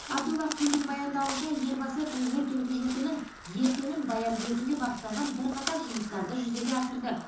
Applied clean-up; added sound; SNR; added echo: none; Crow; 10 dB; reverberation time 0.6 s.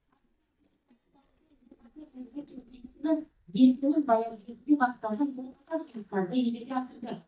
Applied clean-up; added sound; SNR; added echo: neural mask model DeepFilterNet 3.